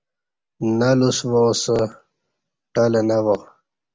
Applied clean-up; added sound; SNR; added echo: none; none; none; none.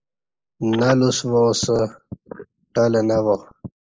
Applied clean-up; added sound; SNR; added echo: neural mask model Resemble Enhance denoiser.